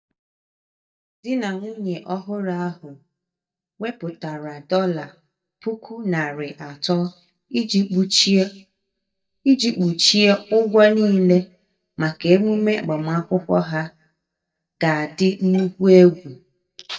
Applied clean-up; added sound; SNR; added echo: neural mask model DeepFilterNet 3.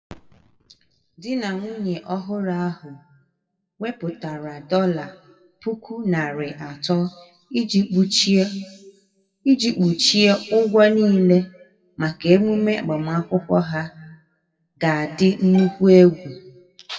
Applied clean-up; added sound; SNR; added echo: classical method WPE with log-MMSE.